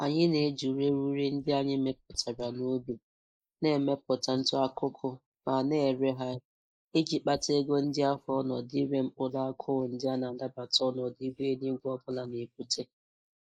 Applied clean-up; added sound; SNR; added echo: neural mask model Resemble Enhance denoiser.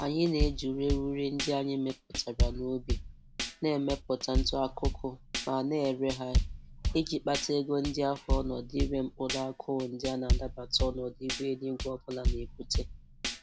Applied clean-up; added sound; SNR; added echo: none; Drum / Drum kit; 1 dB; none.